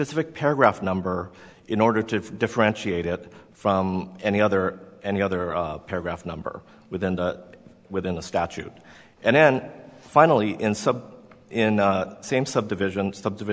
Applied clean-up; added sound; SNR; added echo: none; none; none; none.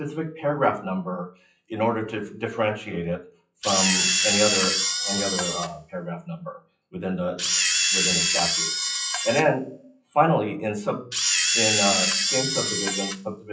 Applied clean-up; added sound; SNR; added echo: classical method WPE with log-MMSE.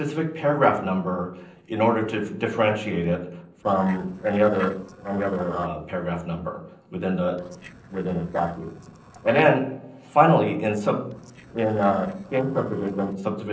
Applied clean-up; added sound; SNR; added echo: neural separator model SepFormer DNS4.